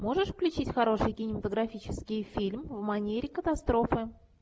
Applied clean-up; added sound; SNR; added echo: none; none; none; none.